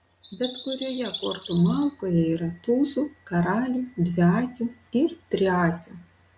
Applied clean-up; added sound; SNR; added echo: none; Bird vocalization, bird call, bird song; 5 dB; none.